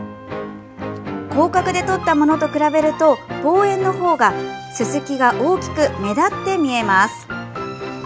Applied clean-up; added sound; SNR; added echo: none; none; none; none.